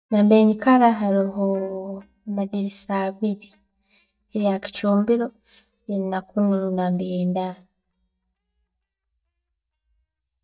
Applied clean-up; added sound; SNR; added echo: neural mask model DeepFilterNet 3.